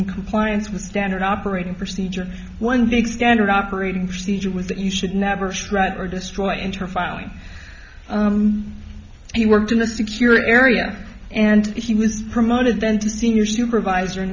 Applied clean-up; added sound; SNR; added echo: none; none; none; none.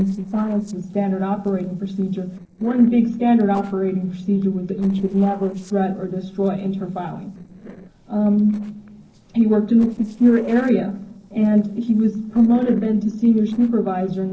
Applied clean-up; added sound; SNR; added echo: neural separator model SepFormer DNS4.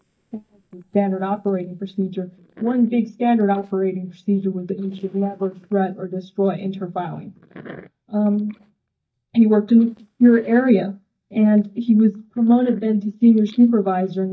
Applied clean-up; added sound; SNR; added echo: neural mask model DeepFilterNet 3.